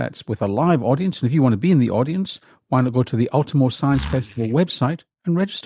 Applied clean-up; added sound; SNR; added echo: neural mask model DeepFilterNet 3.